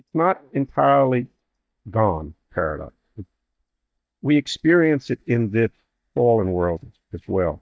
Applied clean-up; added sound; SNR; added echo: neural mask model DeepFilterNet 3.